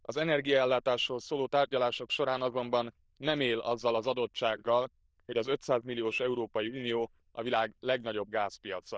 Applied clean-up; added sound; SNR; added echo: neural diffusion model UNIVERSE++.